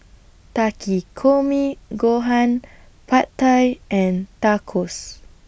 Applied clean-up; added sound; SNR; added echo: none; none; none; none.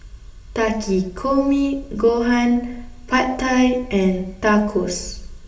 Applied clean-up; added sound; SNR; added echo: none; none; none; reverberation time 0.6 s.